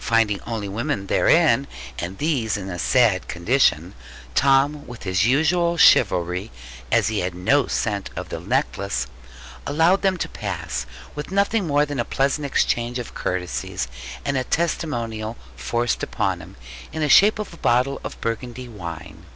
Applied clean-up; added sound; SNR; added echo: none; none; none; none.